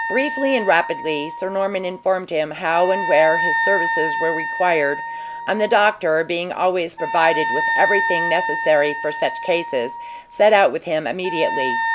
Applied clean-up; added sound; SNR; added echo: none; Wind instrument, woodwind instrument; 5 dB; none.